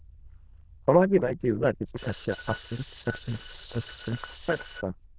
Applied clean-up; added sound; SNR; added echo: neural diffusion model UNIVERSE++.